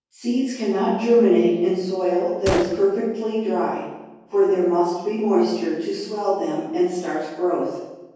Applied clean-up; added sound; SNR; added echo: none; Gunshot, gunfire; 11 dB; reverberation time 1.3 s.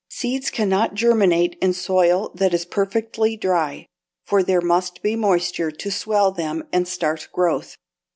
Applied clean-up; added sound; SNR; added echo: none; none; none; none.